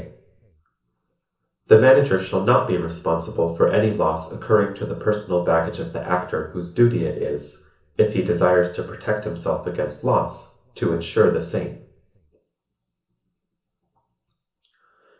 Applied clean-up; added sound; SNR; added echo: none; none; none; reverberation time 0.7 s.